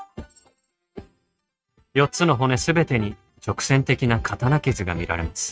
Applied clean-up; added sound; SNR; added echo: neural mask model RNNoise.